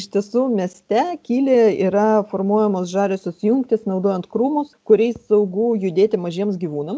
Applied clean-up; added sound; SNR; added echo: none; none; none; none.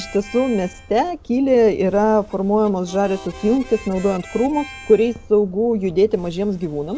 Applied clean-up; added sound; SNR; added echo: none; Subway, metro, underground + Harmonica; 19 dB; none.